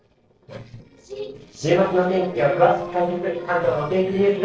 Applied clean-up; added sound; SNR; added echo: neural separator model SepFormer DNS4.